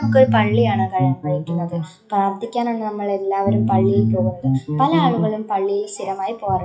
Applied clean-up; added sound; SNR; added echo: classical method WPE with log-MMSE.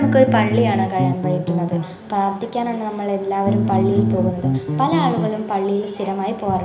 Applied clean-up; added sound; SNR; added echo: none; Bass guitar; 0 dB; reverberation time 1.1 s.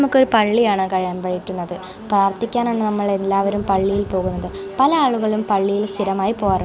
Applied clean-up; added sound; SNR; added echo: none; none; none; none.